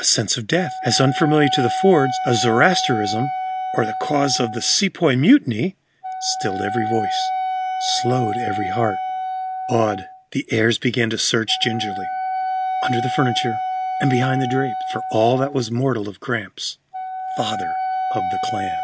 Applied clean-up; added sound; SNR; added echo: none; Wind instrument, woodwind instrument; 4 dB; none.